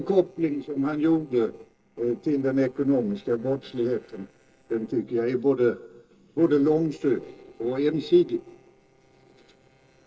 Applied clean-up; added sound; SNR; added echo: neural separator model SepFormer DNS4.